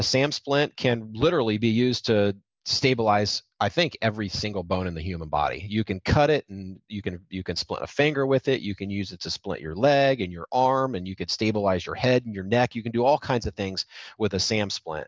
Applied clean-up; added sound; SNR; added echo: none; none; none; none.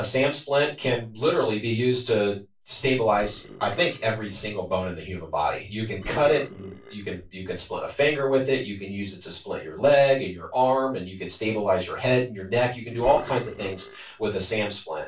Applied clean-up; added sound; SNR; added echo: neural separator model SepFormer DNS4.